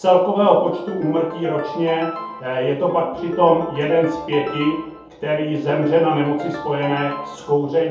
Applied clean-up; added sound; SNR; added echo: none; Ringtone; 13 dB; reverberation time 0.7 s.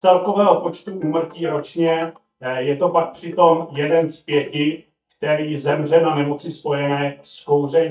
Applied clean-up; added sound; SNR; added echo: neural mask model DeepFilterNet 3.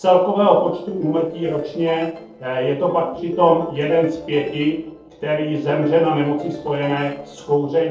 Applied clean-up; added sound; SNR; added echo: neural separator model SepFormer DNS4.